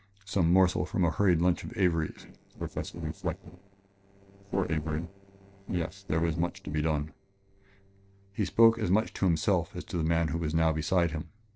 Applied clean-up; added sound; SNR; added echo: neural separator model SepFormer DNS4.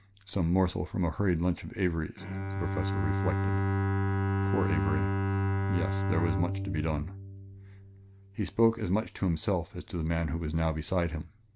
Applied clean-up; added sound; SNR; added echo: none; Bowed string instrument; 1 dB; none.